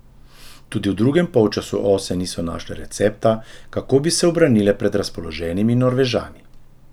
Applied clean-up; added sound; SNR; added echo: none; Buzz; 20 dB; none.